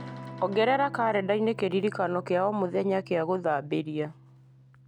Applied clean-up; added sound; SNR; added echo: none; Electric guitar / Strum; 16 dB; none.